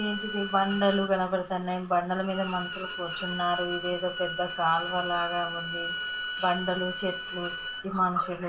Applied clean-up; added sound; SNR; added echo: none; Bowed string instrument; 6 dB; reverberation time 0.3 s.